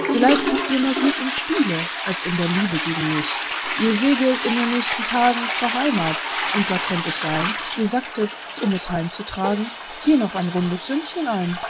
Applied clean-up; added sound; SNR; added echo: none; Toilet flush; 3 dB; none.